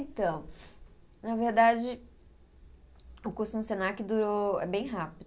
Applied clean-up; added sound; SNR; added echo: none; none; none; none.